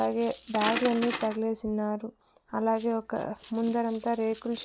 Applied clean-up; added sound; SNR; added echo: none; Coin (dropping); 8 dB; none.